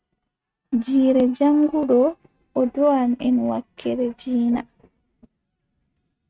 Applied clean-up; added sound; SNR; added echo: neural mask model RNNoise.